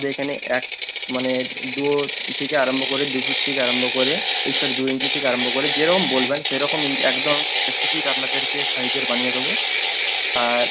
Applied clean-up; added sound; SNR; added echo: none; Ratchet, pawl; -1 dB; none.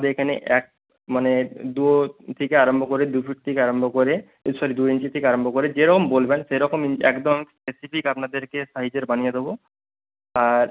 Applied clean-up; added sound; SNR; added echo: none; none; none; none.